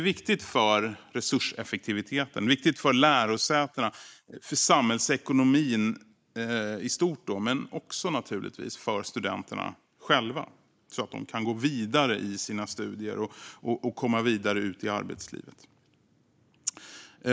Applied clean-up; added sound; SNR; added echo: neural mask model Resemble Enhance denoiser.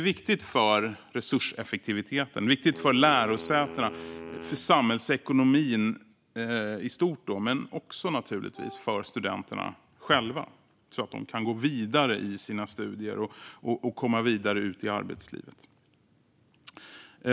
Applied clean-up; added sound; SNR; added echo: none; Wind instrument, woodwind instrument + Wind instrument, woodwind instrument; 15 dB; none.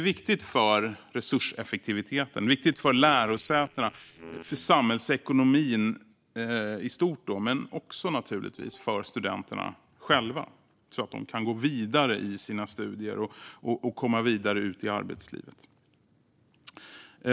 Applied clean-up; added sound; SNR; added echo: neural separator model SepFormer DNS4.